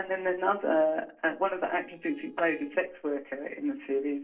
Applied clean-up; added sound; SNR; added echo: neural separator model SepFormer DNS4.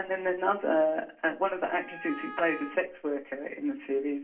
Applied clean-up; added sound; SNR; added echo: none; Wind instrument, woodwind instrument; 14 dB; reverberation time 0.3 s.